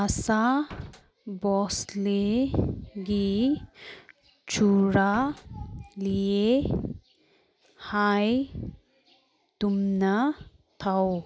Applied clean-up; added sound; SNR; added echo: none; Slam; 16 dB; none.